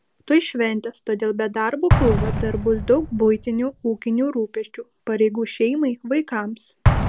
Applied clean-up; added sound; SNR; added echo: none; Explosion; 4 dB; none.